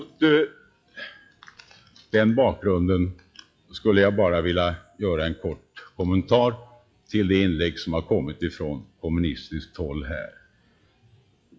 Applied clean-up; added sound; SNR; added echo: classical method log-MMSE.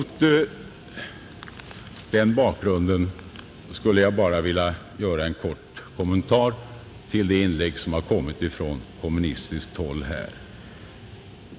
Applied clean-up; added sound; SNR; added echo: none; Guitar; 19 dB; none.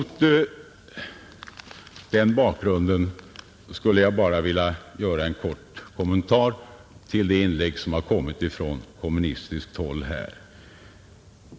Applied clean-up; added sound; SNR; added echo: none; none; none; none.